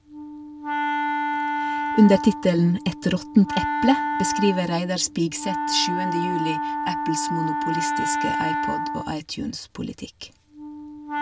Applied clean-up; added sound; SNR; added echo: none; Wind instrument, woodwind instrument; 3 dB; none.